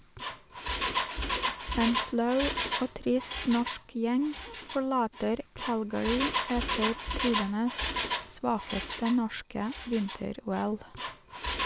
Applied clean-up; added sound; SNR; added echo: none; Engine; 4 dB; none.